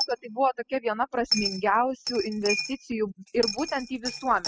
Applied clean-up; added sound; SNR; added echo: classical method spectral subtraction.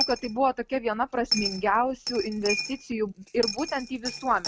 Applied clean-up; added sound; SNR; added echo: none; Coin (dropping); 7 dB; none.